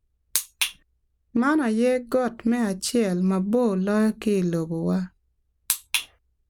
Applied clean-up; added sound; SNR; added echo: none; none; none; none.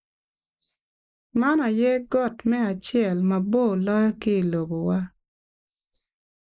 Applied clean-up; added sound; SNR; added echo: neural mask model Resemble Enhance denoiser.